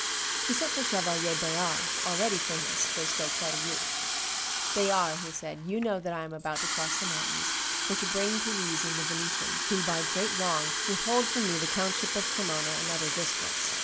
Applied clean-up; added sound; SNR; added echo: none; Fill (with liquid) / Water tap, faucet; -3 dB; none.